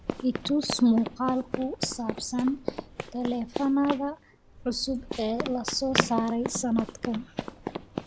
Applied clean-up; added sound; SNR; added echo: none; Run; 6 dB; none.